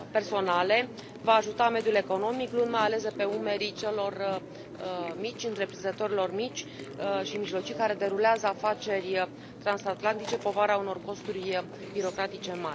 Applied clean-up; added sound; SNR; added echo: none; Chewing, mastication; 12 dB; none.